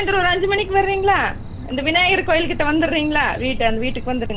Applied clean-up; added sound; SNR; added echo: none; Cricket; 8 dB; none.